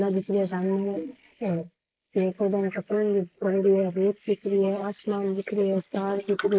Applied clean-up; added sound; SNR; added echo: neural mask model Resemble Enhance denoiser.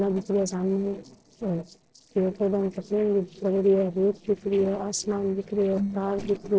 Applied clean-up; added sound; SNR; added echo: neural separator model SepFormer DNS4.